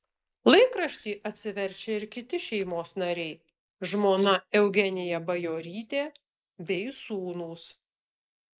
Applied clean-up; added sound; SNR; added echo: neural mask model Resemble Enhance denoiser.